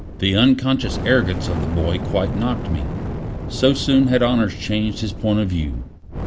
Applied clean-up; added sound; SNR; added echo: none; Fire; 7 dB; none.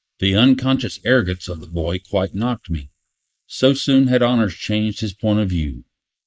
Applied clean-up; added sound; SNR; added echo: neural mask model Resemble Enhance denoiser.